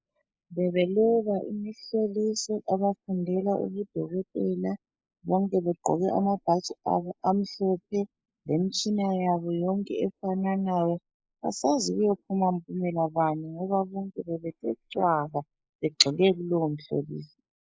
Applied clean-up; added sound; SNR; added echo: neural mask model Resemble Enhance denoiser.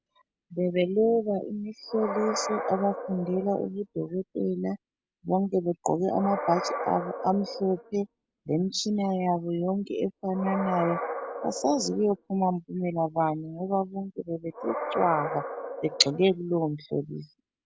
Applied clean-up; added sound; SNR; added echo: none; Animal; 10 dB; none.